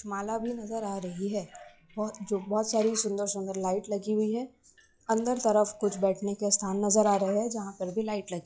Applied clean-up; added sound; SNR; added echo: classical method log-MMSE.